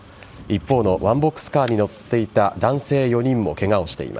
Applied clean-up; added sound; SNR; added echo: none; none; none; none.